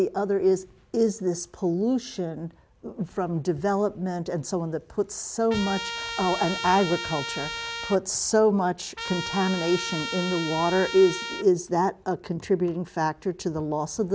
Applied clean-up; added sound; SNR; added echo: none; Trumpet; 8 dB; none.